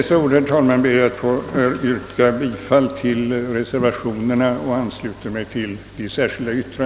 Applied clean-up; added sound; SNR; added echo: none; none; none; none.